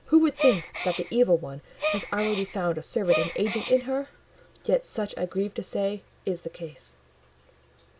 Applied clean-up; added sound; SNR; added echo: none; Gasp; 5 dB; none.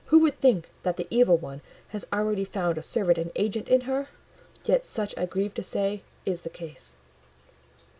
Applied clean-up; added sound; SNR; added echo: none; none; none; none.